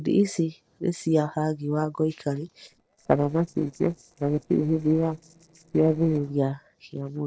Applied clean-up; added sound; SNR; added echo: neural separator model SepFormer DNS4.